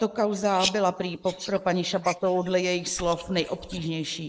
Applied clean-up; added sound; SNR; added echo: neural mask model Resemble Enhance denoiser.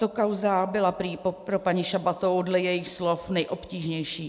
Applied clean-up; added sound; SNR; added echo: none; none; none; none.